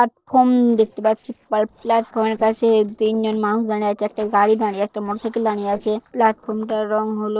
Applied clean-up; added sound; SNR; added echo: neural separator model SepFormer DNS4.